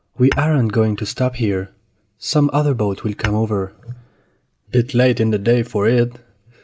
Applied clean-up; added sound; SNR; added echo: none; Tap / Hammer / Glass; 18 dB; none.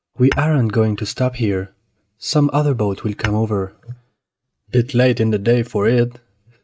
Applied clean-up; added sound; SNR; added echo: neural mask model RNNoise.